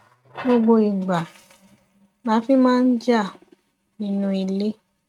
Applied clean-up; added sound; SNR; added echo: neural mask model RNNoise.